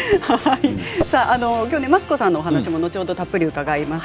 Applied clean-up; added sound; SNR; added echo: none; Microwave oven; 15 dB; none.